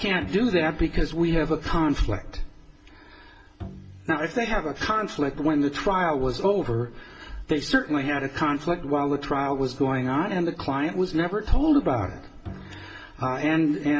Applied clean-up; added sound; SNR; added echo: none; Bowed string instrument; 19 dB; reverberation time 0.7 s.